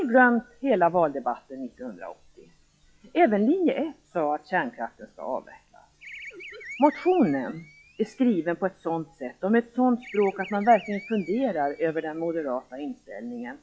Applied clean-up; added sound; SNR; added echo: classical method log-MMSE.